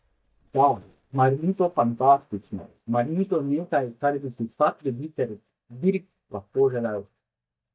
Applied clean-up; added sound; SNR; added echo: neural mask model DeepFilterNet 3.